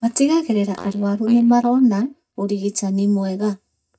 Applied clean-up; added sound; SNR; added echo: neural mask model DeepFilterNet 3.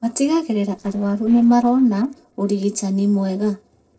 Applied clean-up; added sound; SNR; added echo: neural separator model SepFormer DNS4.